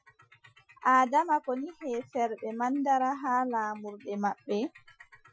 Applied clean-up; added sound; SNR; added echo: classical method Wiener filter.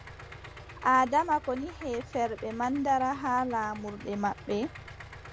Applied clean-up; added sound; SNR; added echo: none; Idling; 16 dB; none.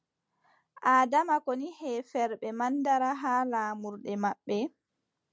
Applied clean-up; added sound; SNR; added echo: none; none; none; none.